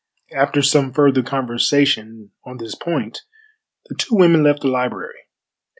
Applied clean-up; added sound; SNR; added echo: none; none; none; none.